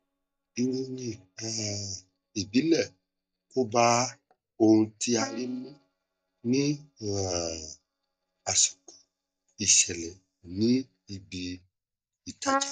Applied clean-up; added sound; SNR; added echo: neural mask model DeepFilterNet 3.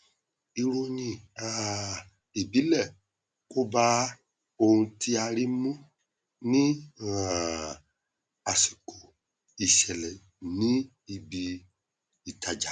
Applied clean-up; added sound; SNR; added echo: none; none; none; none.